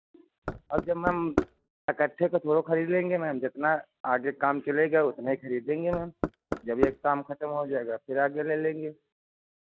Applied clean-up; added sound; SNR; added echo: neural mask model RNNoise.